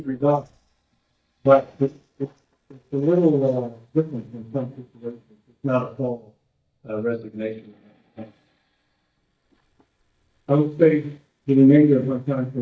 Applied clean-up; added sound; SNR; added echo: neural mask model DeepFilterNet 3.